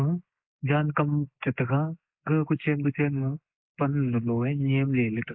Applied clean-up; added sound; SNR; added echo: neural mask model Resemble Enhance denoiser.